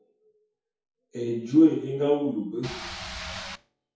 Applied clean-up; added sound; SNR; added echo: classical method WPE with log-MMSE.